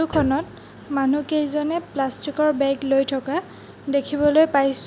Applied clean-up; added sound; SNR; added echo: none; Thump, thud; 19 dB; none.